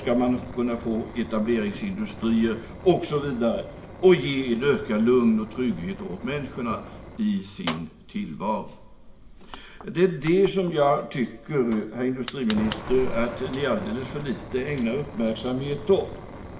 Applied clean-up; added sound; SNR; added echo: none; Fire; 13 dB; reverberation time 1.5 s.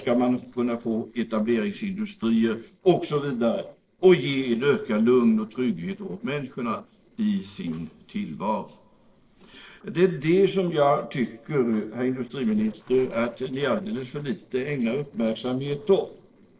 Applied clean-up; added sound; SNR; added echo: neural separator model SepFormer DNS4.